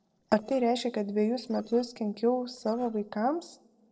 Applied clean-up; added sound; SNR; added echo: neural separator model SepFormer DNS4.